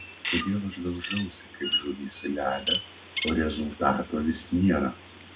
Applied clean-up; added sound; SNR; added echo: none; Bird vocalization, bird call, bird song; 6 dB; reverberation time 0.2 s.